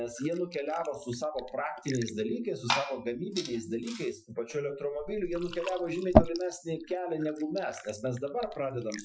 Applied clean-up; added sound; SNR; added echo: classical method Wiener filter.